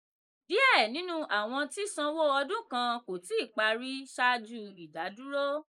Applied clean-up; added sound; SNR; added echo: neural mask model Resemble Enhance denoiser.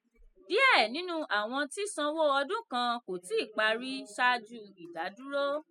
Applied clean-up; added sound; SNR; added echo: classical method spectral subtraction.